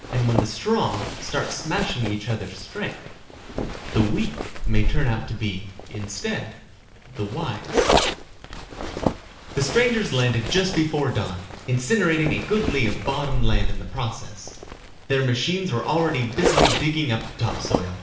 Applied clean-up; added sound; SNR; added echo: none; Zipper (clothing); 1 dB; reverberation time 0.7 s.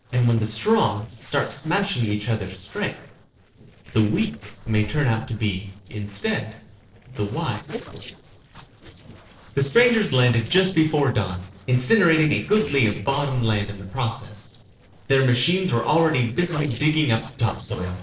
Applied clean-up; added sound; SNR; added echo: neural separator model SepFormer DNS4.